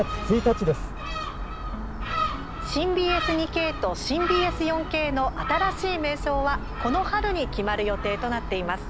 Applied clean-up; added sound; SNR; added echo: none; Gull, seagull; 5 dB; none.